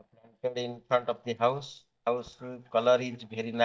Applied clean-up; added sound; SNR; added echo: neural mask model DeepFilterNet 3.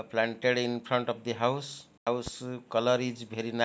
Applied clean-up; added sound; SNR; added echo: none; none; none; none.